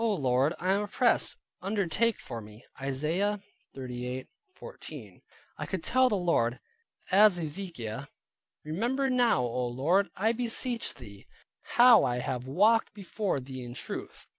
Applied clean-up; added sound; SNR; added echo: none; none; none; none.